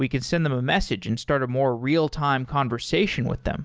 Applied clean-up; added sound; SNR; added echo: none; none; none; none.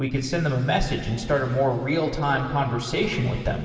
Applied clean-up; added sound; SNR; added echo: none; none; none; reverberation time 2.5 s.